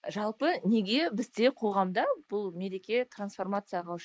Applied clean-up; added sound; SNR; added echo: neural mask model Resemble Enhance denoiser.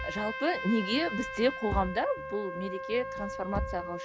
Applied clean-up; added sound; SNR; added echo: none; Trumpet + Thump, thud; 5 dB; none.